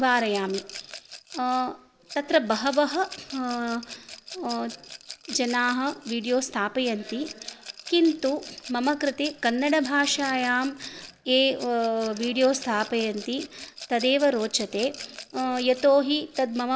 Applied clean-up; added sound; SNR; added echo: none; Rattle / Glass; 17 dB; none.